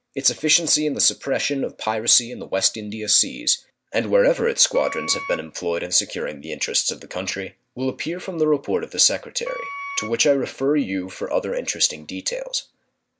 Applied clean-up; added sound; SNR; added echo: none; Wind instrument, woodwind instrument; 11 dB; none.